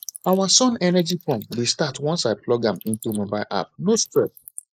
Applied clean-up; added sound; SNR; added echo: neural mask model Resemble Enhance denoiser.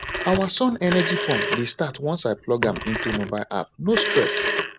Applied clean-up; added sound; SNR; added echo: none; Telephone; 3 dB; none.